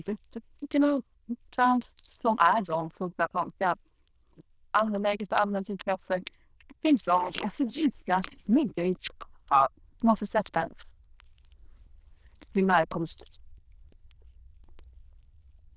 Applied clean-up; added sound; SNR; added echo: neural diffusion model UNIVERSE++.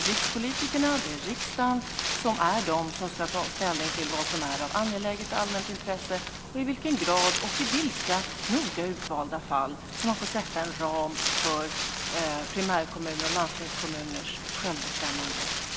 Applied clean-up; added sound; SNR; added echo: none; Wind; 3 dB; none.